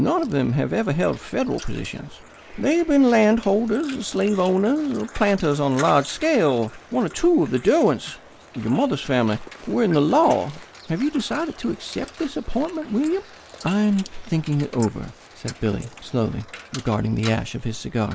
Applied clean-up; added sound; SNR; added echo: neural mask model Resemble Enhance denoiser.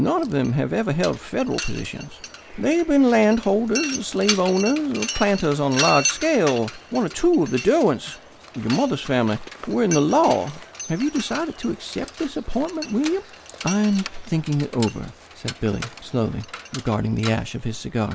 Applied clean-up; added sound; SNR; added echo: none; Mechanisms; 12 dB; none.